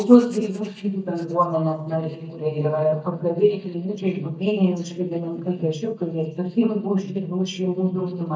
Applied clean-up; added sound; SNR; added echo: neural mask model DeepFilterNet 3.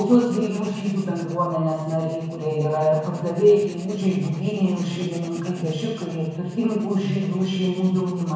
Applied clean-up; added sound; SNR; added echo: none; Writing; 20 dB; reverberation time 1.1 s.